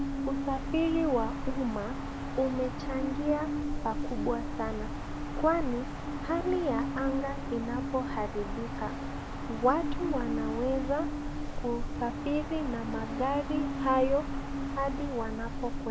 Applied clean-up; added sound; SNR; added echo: none; Musical instrument + Wind; 1 dB; none.